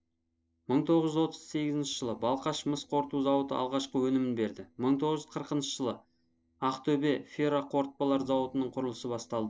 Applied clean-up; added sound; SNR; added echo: neural separator model SepFormer DNS4.